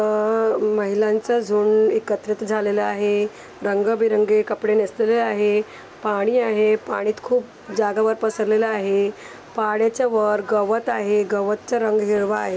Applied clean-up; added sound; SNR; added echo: none; none; none; none.